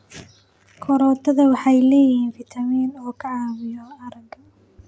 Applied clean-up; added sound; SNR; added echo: none; none; none; none.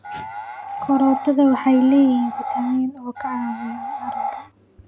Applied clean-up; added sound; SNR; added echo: none; Animal; 9 dB; none.